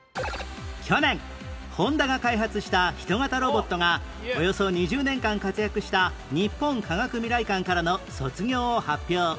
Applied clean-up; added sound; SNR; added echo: none; none; none; none.